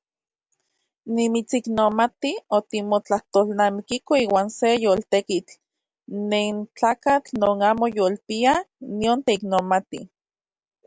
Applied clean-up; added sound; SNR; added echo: none; none; none; none.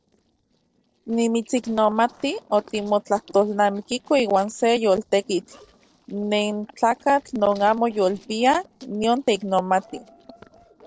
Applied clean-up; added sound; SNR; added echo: neural separator model SepFormer DNS4.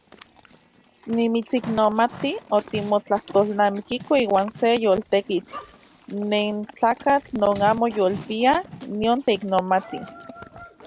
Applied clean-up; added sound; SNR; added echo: none; Livestock, farm animals, working animals; 18 dB; none.